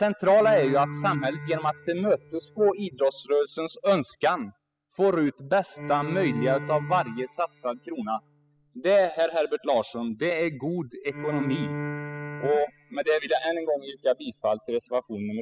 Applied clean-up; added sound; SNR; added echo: classical method spectral subtraction.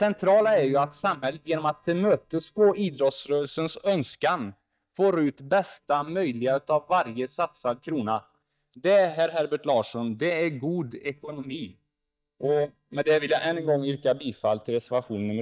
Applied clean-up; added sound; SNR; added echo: neural mask model DeepFilterNet 3.